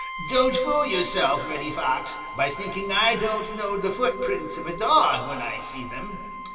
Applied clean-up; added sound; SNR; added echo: none; Brass instrument; 11 dB; reverberation time 2.6 s.